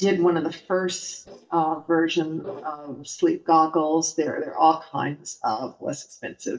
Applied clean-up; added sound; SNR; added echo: neural mask model DeepFilterNet 3.